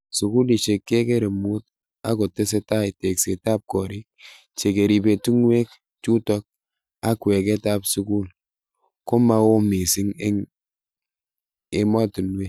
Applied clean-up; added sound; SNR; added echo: none; none; none; none.